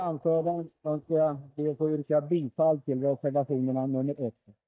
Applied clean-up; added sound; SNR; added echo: neural mask model DeepFilterNet 3.